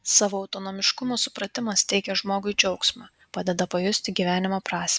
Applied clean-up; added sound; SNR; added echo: none; none; none; none.